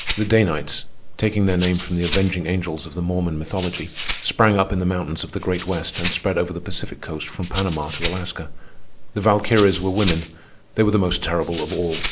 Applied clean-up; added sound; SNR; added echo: none; Rattle (instrument); 9 dB; none.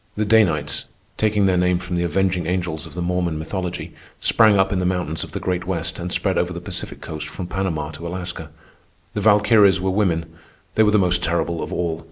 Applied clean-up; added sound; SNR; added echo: none; none; none; none.